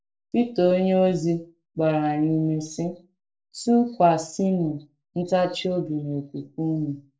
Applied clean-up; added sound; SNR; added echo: neural separator model SepFormer DNS4.